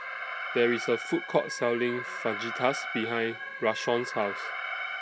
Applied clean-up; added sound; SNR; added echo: none; Alarm; 6 dB; none.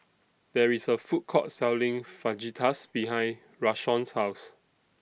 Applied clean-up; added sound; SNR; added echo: none; none; none; none.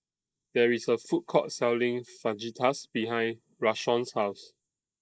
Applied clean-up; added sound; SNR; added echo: neural mask model Resemble Enhance denoiser.